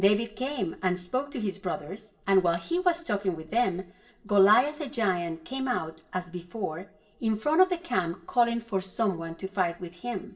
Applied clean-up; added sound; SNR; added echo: none; none; none; reverberation time 0.5 s.